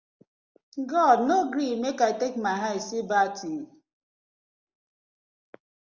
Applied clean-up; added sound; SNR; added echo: none; none; none; none.